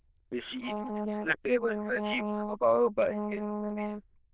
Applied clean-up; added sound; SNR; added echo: neural diffusion model UNIVERSE++.